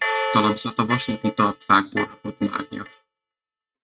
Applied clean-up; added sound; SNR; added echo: neural mask model RNNoise.